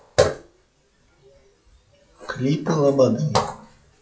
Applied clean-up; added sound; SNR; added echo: classical method WPE with log-MMSE.